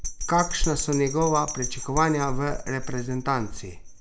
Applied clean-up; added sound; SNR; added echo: none; Bell; 5 dB; none.